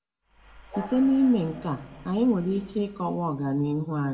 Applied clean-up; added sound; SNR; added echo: none; Train; 19 dB; reverberation time 1.6 s.